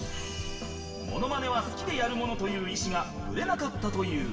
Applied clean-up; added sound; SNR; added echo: none; none; none; reverberation time 2.4 s.